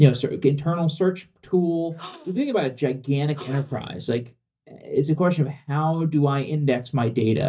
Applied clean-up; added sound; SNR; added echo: neural mask model DeepFilterNet 3.